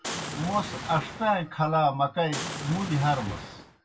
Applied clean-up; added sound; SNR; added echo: none; Boom; 8 dB; reverberation time 0.2 s.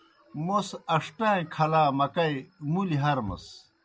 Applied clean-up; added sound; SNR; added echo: none; none; none; none.